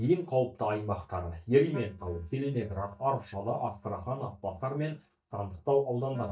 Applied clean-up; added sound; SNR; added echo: neural mask model DeepFilterNet 3.